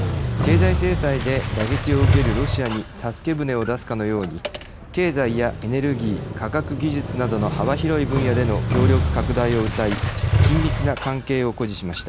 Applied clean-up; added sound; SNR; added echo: none; Motorcycle; 0 dB; none.